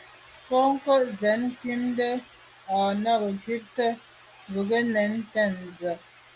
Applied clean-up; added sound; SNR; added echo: none; none; none; none.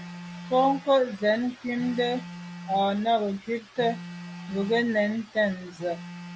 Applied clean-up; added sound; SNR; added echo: none; Telephone; 15 dB; none.